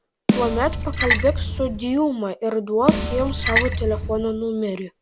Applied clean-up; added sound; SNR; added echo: none; Splash, splatter + Snare drum; 0 dB; none.